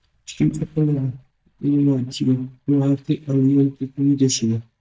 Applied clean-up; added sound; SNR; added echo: neural mask model DeepFilterNet 3.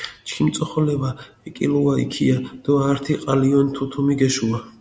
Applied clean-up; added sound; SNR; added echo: none; none; none; none.